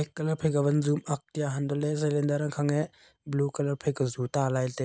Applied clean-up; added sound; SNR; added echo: none; none; none; none.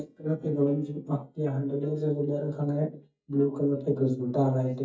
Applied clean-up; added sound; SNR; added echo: neural mask model DeepFilterNet 3.